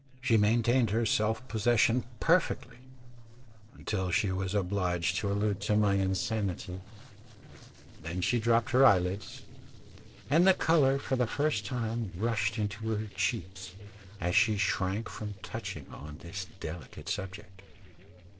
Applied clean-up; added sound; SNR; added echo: neural separator model SepFormer DNS4.